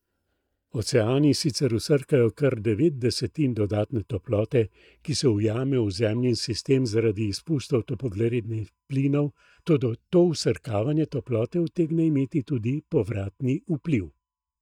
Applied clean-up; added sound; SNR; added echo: neural mask model DeepFilterNet 3.